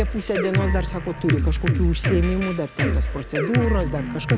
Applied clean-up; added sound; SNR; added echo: none; Drum kit; -2 dB; none.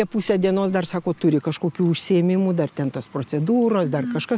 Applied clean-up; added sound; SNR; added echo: none; none; none; none.